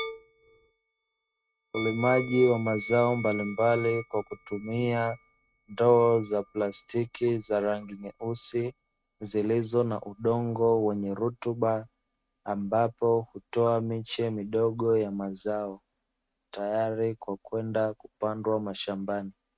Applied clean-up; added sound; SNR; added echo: neural mask model RNNoise.